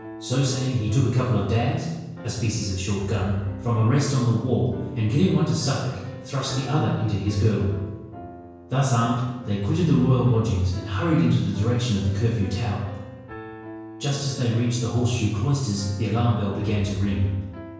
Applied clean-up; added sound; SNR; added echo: none; Piano; 16 dB; reverberation time 1.0 s.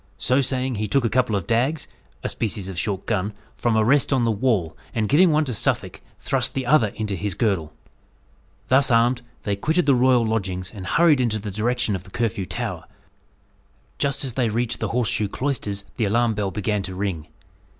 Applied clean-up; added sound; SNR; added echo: none; none; none; none.